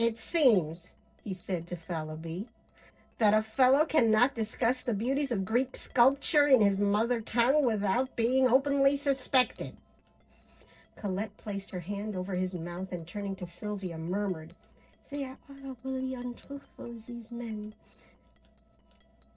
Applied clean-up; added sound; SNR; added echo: neural separator model SepFormer DNS4.